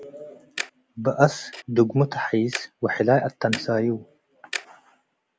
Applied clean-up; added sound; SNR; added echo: none; Tick-tock; 14 dB; none.